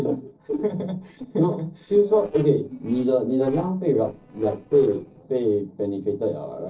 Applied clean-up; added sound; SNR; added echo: neural separator model SepFormer DNS4.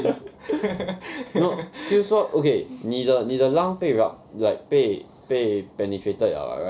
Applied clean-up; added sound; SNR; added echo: none; none; none; none.